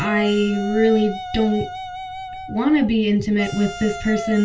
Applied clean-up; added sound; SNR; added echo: none; Wind instrument, woodwind instrument; 12 dB; reverberation time 0.2 s.